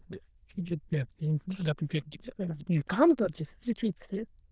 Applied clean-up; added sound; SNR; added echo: neural diffusion model UNIVERSE++.